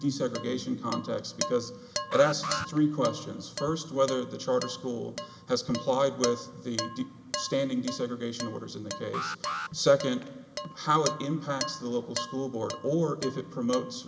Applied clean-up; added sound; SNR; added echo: none; Dishes, pots, and pans + Alarm; 9 dB; none.